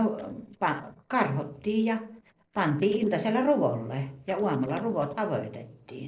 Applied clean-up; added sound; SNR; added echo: neural separator model SepFormer DNS4.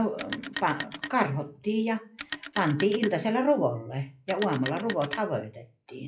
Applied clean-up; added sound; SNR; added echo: classical method WPE with log-MMSE.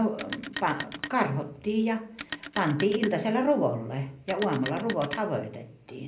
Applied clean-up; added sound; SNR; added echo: none; Telephone; 12 dB; reverberation time 0.4 s.